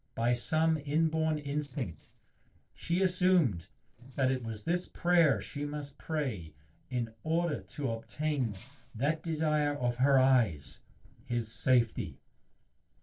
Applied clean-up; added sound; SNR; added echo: neural separator model SepFormer DNS4.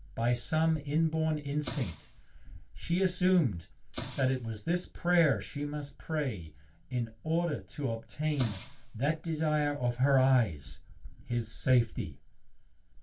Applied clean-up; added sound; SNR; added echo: none; Explosion; 17 dB; reverberation time 0.2 s.